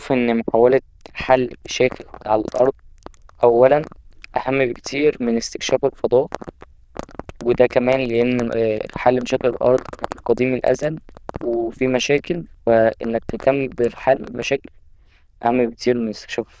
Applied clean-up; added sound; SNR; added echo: neural diffusion model UNIVERSE++.